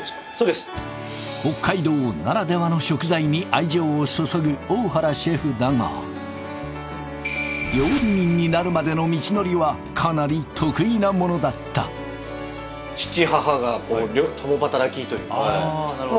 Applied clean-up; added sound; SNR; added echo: none; none; none; none.